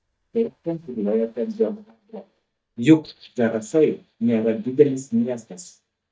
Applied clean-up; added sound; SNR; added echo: neural mask model DeepFilterNet 3.